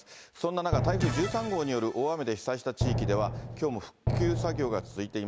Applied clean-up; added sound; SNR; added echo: none; Drum; 1 dB; none.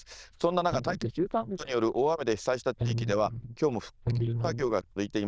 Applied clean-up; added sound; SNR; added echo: neural diffusion model UNIVERSE++.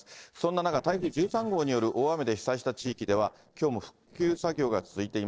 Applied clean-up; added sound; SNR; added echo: neural separator model SepFormer DNS4.